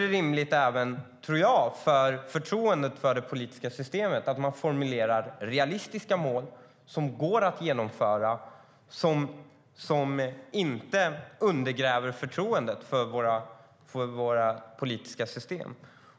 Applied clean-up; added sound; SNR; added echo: none; none; none; none.